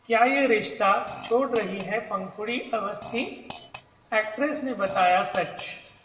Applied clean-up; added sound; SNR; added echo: none; Fart; 17 dB; reverberation time 0.9 s.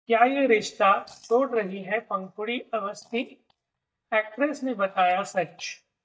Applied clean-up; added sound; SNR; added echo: neural mask model DeepFilterNet 3.